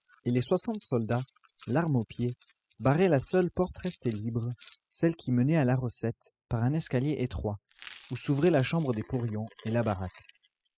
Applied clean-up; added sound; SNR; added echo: classical method spectral subtraction.